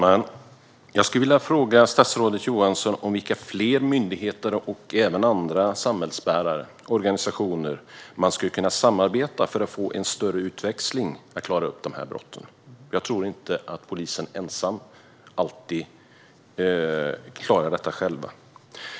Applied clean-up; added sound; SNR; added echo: none; none; none; none.